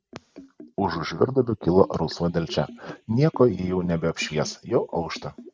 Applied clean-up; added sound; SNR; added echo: neural mask model RNNoise.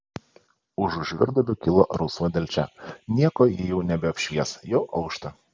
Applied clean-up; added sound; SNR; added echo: none; none; none; none.